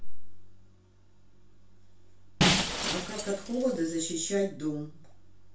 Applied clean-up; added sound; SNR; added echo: none; Shatter; 0 dB; reverberation time 0.3 s.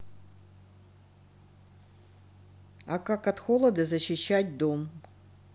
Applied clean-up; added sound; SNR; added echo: none; none; none; none.